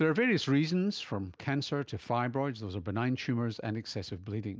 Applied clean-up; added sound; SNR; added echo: none; none; none; none.